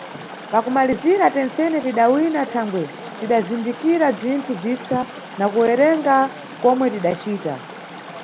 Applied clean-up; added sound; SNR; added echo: none; Chatter / Stream; 15 dB; none.